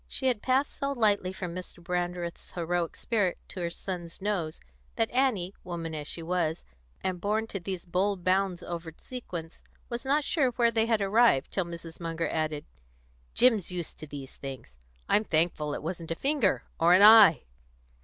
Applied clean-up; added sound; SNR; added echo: none; none; none; none.